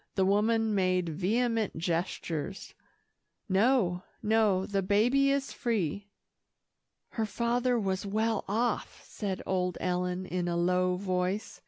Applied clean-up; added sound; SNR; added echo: none; none; none; none.